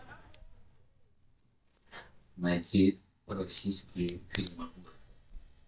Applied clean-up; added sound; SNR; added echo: neural mask model DeepFilterNet 3.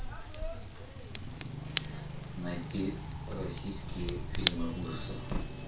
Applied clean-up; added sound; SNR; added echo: none; Fire / Rain; -2 dB; reverberation time 0.4 s.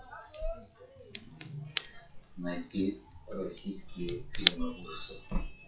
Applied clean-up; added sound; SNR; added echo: classical method WPE with log-MMSE.